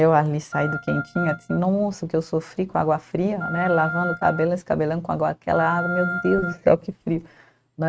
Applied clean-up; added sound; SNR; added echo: neural mask model RNNoise.